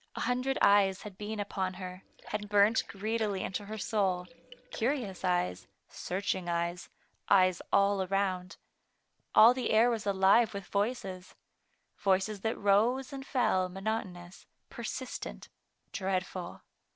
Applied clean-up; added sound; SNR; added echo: neural separator model SepFormer DNS4.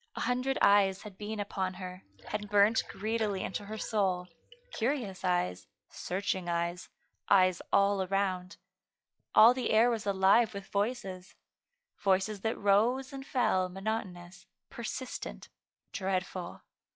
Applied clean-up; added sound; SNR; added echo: classical method log-MMSE.